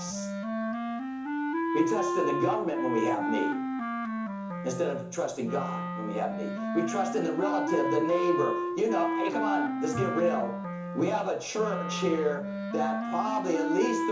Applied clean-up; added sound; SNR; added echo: none; Wind instrument, woodwind instrument; 1 dB; reverberation time 0.7 s.